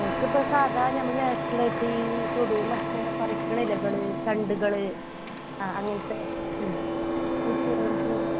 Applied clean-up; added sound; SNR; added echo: none; Printer; 0 dB; none.